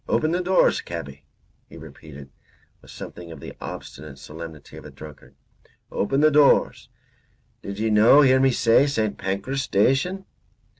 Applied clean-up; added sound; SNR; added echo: none; none; none; none.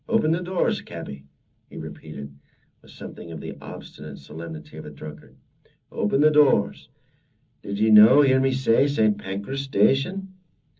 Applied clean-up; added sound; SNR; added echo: none; none; none; reverberation time 0.4 s.